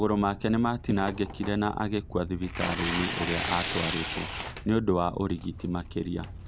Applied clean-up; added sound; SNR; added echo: none; Tearing; 7 dB; none.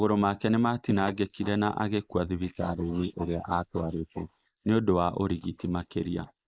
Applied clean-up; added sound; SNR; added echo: neural mask model Resemble Enhance denoiser.